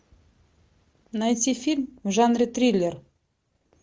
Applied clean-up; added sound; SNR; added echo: none; none; none; none.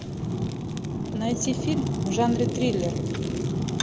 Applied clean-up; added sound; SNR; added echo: none; Fire; -2 dB; none.